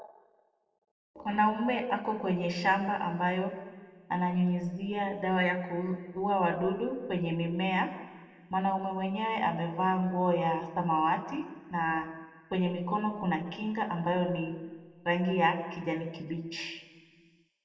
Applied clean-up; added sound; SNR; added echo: none; none; none; reverberation time 1.4 s.